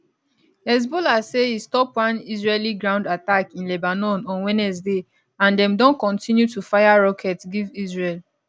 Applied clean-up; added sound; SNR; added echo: none; none; none; none.